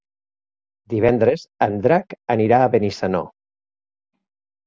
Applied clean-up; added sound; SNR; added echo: none; none; none; none.